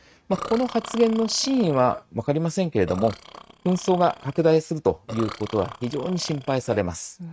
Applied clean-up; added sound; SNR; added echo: neural mask model RNNoise.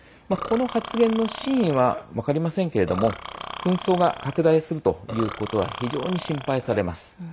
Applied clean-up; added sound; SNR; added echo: none; Burping, eructation; 12 dB; none.